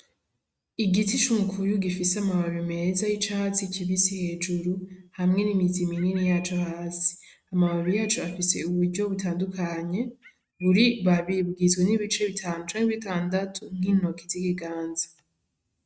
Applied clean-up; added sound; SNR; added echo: neural mask model RNNoise.